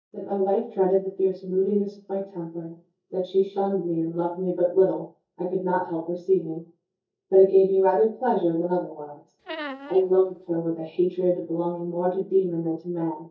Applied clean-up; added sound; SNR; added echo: neural mask model DeepFilterNet 3.